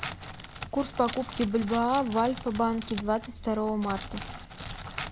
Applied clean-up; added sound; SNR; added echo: none; Crackle; 11 dB; none.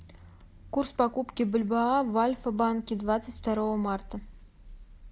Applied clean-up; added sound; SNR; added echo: none; none; none; none.